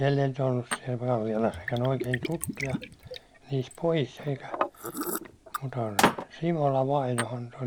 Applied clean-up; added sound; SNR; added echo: none; Liquid; 5 dB; none.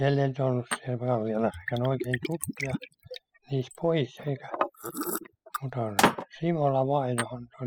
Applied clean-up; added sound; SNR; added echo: classical method spectral subtraction.